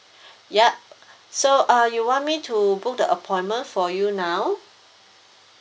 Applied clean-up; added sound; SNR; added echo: none; none; none; none.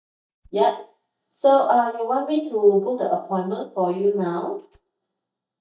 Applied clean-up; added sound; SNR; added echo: neural mask model DeepFilterNet 3.